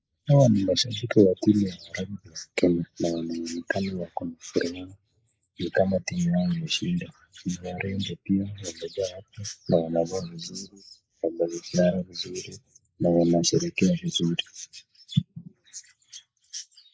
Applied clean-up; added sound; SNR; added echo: neural mask model Resemble Enhance denoiser.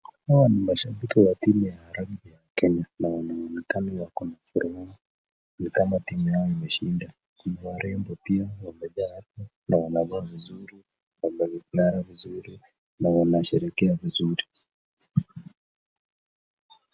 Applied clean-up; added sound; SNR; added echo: none; none; none; none.